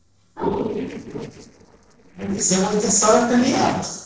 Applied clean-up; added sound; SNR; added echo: neural separator model SepFormer DNS4.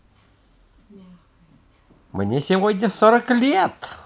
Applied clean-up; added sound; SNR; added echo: none; none; none; none.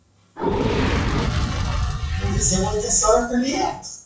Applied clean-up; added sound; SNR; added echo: classical method WPE with log-MMSE.